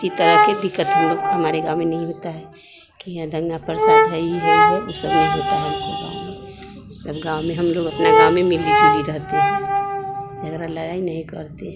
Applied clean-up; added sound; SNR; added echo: none; Brass instrument; -3 dB; none.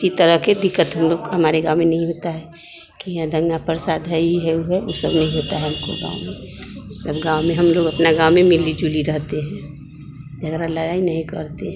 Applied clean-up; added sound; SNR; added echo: none; none; none; none.